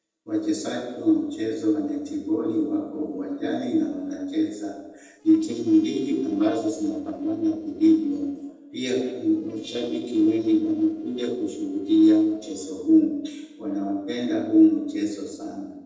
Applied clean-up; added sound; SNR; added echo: neural separator model SepFormer DNS4.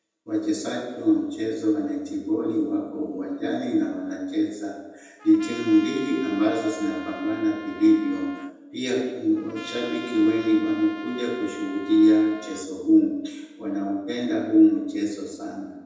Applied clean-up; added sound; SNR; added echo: none; Trumpet; 16 dB; reverberation time 1.0 s.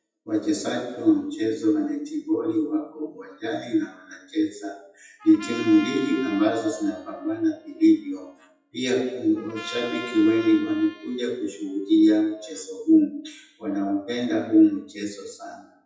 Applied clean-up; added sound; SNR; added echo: classical method WPE with log-MMSE.